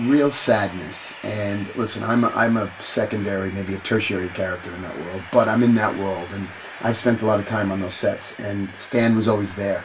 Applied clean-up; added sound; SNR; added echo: none; Train; 17 dB; reverberation time 0.2 s.